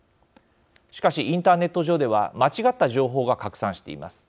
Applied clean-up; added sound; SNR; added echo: none; none; none; none.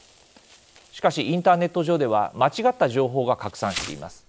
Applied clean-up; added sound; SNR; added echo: none; Insect; 19 dB; none.